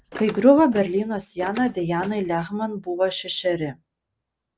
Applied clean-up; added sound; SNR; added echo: none; Car; 16 dB; none.